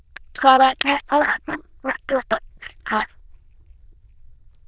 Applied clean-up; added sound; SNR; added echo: neural diffusion model UNIVERSE++.